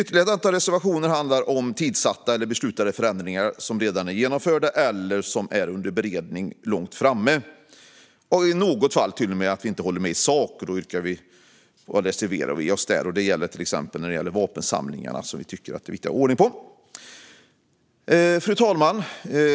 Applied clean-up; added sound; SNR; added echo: none; none; none; none.